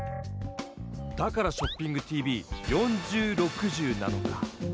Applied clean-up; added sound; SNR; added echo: none; none; none; none.